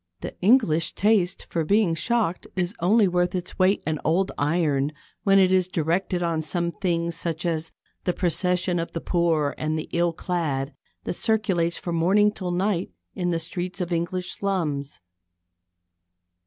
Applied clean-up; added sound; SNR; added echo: none; none; none; none.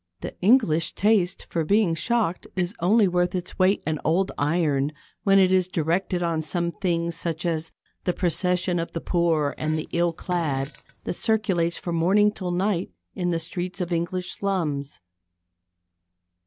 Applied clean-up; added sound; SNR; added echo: none; Fart; 18 dB; none.